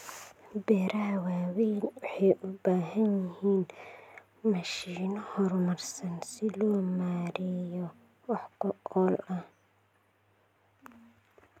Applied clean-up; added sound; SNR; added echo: none; none; none; none.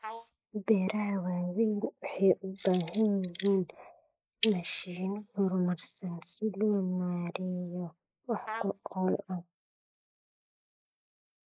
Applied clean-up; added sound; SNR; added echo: neural mask model Resemble Enhance denoiser.